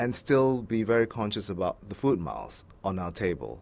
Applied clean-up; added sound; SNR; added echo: none; none; none; none.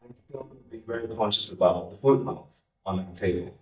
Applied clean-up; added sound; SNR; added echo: neural mask model DeepFilterNet 3.